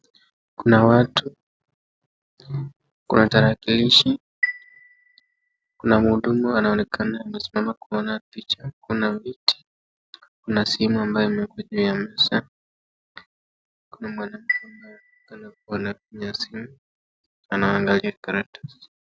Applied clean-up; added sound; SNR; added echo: none; Chime; 10 dB; none.